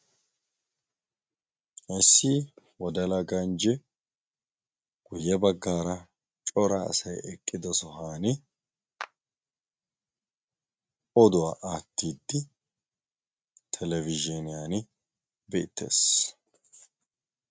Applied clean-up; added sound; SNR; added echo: neural mask model RNNoise.